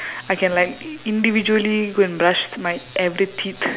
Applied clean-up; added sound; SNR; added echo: none; none; none; none.